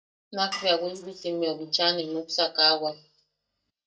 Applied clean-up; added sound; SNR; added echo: neural mask model DeepFilterNet 3.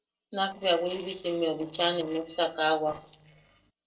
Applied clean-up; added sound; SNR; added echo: neural separator model SepFormer DNS4.